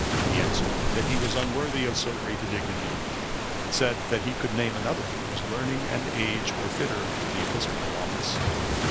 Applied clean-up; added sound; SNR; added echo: none; Waves, surf; -3 dB; none.